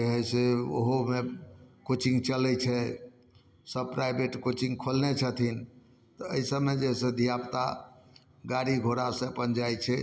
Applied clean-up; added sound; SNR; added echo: none; none; none; none.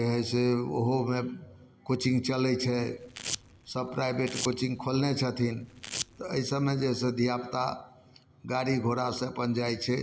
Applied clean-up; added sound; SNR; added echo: none; Domestic sounds, home sounds; 11 dB; none.